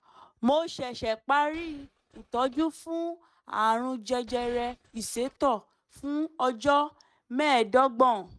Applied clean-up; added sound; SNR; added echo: neural mask model RNNoise.